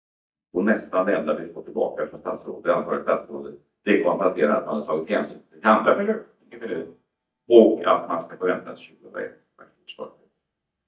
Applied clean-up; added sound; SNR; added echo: neural mask model DeepFilterNet 3.